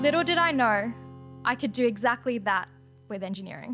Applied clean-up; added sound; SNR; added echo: none; Strum; 17 dB; none.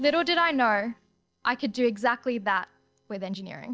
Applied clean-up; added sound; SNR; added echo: neural separator model SepFormer DNS4.